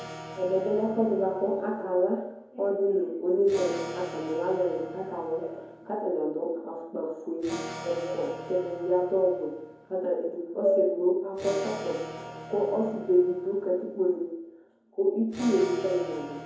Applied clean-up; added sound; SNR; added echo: none; Electric guitar / Acoustic guitar; 15 dB; reverberation time 0.9 s.